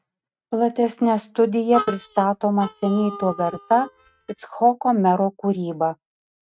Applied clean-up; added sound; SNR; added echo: neural mask model RNNoise.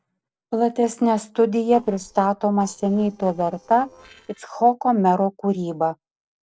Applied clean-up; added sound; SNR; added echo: neural separator model SepFormer DNS4.